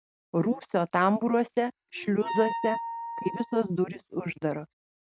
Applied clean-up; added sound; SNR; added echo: neural mask model RNNoise.